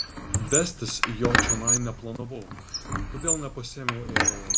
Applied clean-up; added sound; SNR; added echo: none; Squeak; -5 dB; none.